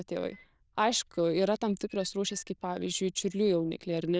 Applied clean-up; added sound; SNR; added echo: neural diffusion model UNIVERSE++.